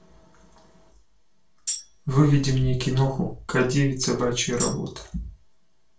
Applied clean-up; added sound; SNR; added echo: none; Tambourine; 10 dB; reverberation time 0.3 s.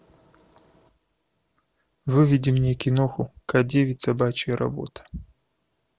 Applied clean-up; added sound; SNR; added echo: none; none; none; none.